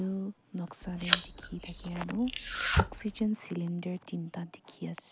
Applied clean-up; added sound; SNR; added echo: none; Domestic sounds, home sounds; -4 dB; none.